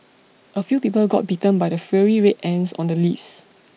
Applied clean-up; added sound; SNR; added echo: none; none; none; none.